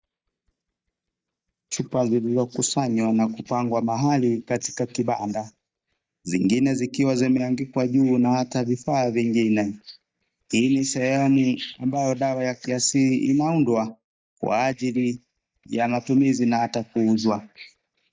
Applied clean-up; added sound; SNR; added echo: neural mask model DeepFilterNet 3.